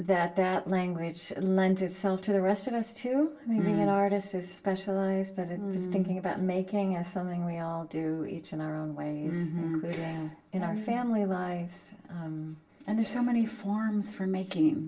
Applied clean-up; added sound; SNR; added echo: none; none; none; reverberation time 0.2 s.